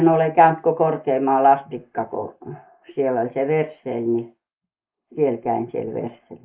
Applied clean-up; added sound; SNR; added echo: neural mask model Resemble Enhance denoiser.